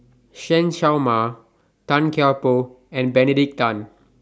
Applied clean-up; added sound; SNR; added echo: none; none; none; none.